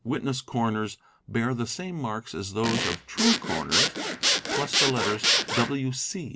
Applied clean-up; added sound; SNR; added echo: none; Zipper (clothing) / Sawing; -3 dB; none.